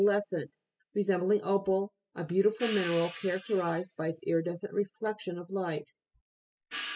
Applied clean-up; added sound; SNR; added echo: classical method spectral subtraction.